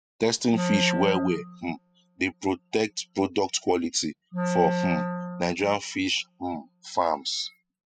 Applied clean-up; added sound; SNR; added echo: classical method spectral subtraction.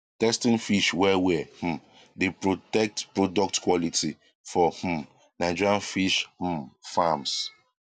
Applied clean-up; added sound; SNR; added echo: none; none; none; none.